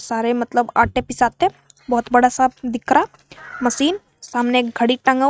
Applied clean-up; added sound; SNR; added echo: neural mask model RNNoise.